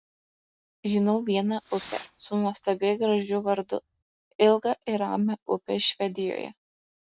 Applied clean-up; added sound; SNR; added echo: none; Fireworks; 16 dB; none.